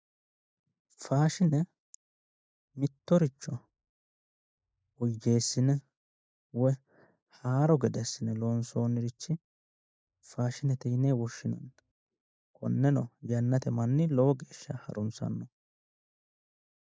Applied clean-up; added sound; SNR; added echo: neural mask model Resemble Enhance denoiser.